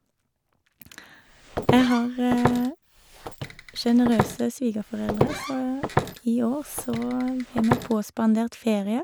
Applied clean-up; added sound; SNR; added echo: none; Walk, footsteps; 5 dB; none.